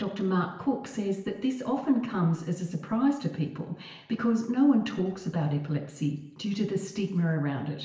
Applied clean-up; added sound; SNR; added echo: none; none; none; reverberation time 0.8 s.